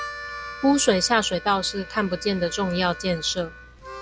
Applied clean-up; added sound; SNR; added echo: none; Harmonica; 14 dB; none.